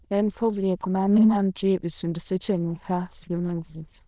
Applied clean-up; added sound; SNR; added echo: neural diffusion model UNIVERSE++.